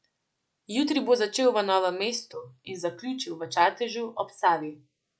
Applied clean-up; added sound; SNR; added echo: none; none; none; none.